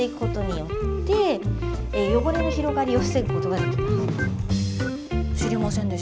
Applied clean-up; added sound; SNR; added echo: none; none; none; none.